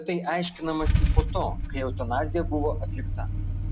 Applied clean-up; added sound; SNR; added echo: none; Idling / Engine starting / Car; -3 dB; none.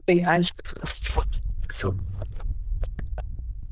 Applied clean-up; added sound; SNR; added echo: neural diffusion model UNIVERSE++.